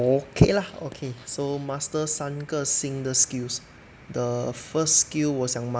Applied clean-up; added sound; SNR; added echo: none; none; none; none.